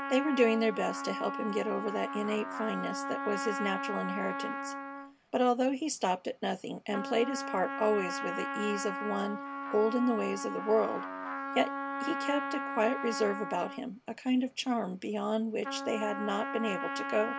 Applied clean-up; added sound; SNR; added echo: none; Trumpet; 6 dB; none.